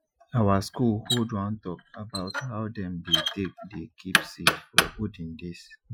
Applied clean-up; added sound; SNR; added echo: classical method Wiener filter.